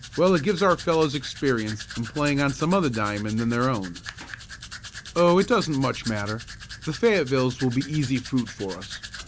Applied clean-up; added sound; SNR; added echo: none; Domestic sounds, home sounds; 15 dB; none.